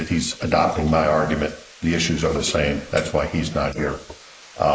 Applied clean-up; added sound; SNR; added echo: neural mask model Resemble Enhance denoiser.